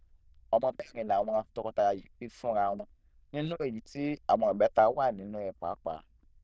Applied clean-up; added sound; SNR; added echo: neural diffusion model UNIVERSE++.